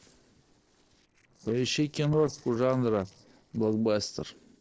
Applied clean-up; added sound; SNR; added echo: neural separator model SepFormer DNS4.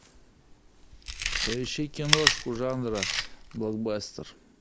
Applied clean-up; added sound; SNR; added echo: none; Chewing, mastication; -1 dB; none.